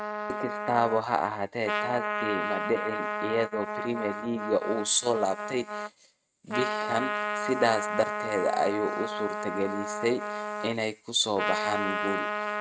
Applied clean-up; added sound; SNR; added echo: neural mask model RNNoise.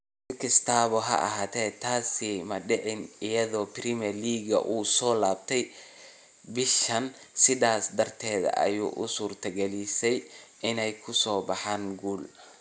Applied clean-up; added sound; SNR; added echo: none; none; none; none.